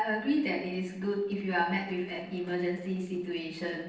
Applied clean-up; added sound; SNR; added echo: neural separator model SepFormer DNS4.